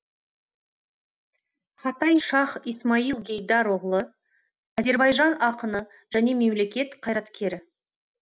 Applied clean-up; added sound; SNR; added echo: none; none; none; none.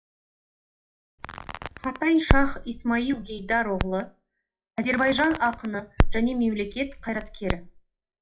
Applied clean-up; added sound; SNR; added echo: classical method WPE with log-MMSE.